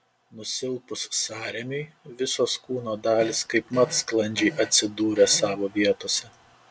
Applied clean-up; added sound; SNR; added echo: none; Fart; 18 dB; none.